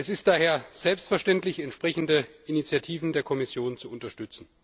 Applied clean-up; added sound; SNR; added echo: none; none; none; none.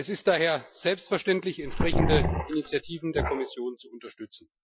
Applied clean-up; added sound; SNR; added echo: classical method Wiener filter.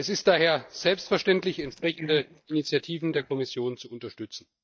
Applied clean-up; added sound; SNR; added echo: neural mask model DeepFilterNet 3.